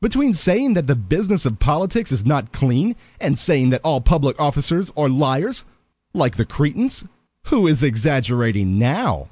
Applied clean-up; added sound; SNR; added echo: none; none; none; none.